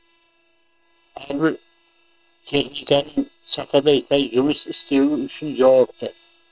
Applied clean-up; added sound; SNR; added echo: neural separator model SepFormer WHAM!.